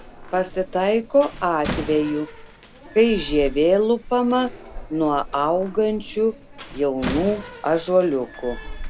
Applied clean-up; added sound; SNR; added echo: none; Slam; 12 dB; none.